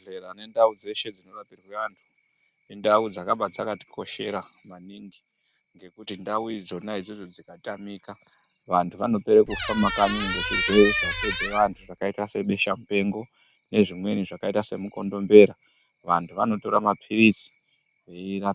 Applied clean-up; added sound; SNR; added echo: none; Squeak; 3 dB; none.